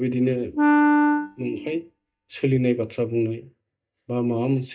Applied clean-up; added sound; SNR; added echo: neural mask model DeepFilterNet 3.